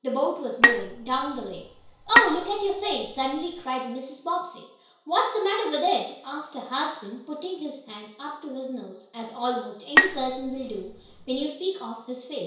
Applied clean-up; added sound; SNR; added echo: none; Bowed string instrument; -3 dB; reverberation time 0.6 s.